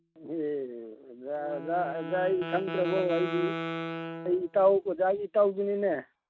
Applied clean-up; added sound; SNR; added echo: neural mask model RNNoise.